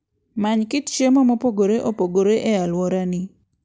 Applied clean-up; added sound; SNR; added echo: none; none; none; none.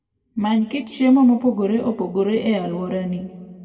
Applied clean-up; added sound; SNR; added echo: none; none; none; reverberation time 1.4 s.